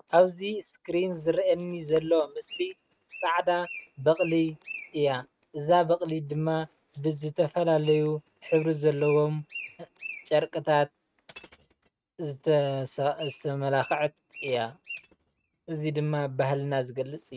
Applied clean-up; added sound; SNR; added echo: neural mask model RNNoise.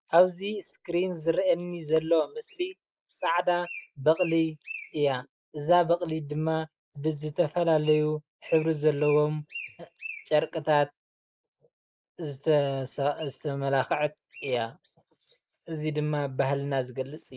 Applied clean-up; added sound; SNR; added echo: neural mask model Resemble Enhance denoiser.